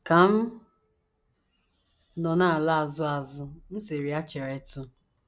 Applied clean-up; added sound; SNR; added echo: none; none; none; none.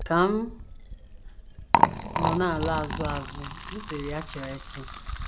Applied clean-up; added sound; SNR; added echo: none; Liquid; -1 dB; none.